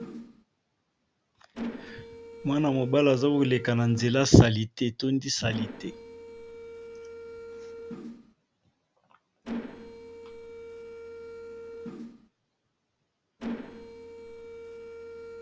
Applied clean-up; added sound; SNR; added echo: none; Mechanisms; 13 dB; none.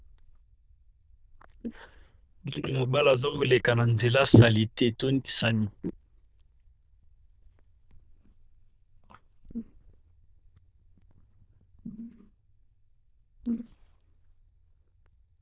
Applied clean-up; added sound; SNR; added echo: neural diffusion model UNIVERSE++.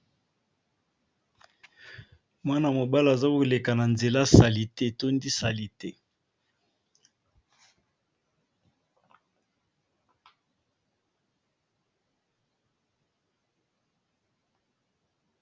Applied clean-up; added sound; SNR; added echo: none; none; none; none.